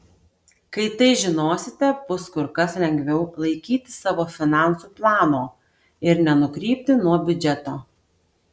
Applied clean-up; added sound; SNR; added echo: none; none; none; none.